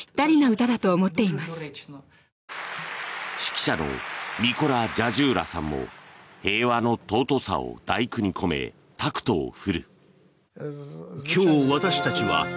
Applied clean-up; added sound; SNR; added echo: none; none; none; none.